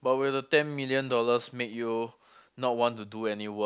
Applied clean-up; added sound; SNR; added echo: none; none; none; none.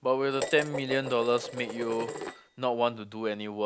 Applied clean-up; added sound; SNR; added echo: none; Dishes, pots, and pans; 9 dB; none.